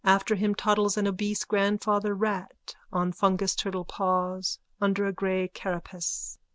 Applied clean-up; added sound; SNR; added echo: none; none; none; none.